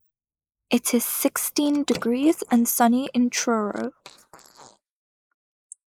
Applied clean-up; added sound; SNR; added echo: neural mask model Resemble Enhance denoiser.